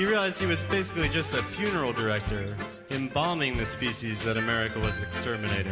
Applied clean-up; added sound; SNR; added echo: none; none; none; none.